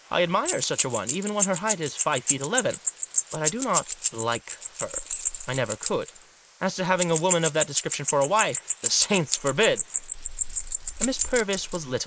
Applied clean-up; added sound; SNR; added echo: neural mask model Resemble Enhance denoiser.